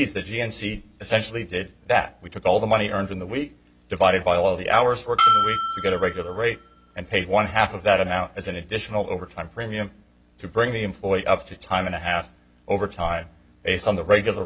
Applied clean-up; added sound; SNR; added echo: none; Bell; -1 dB; none.